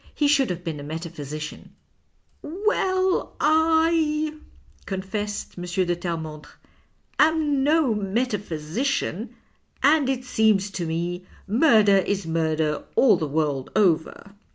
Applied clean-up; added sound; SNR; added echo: none; none; none; none.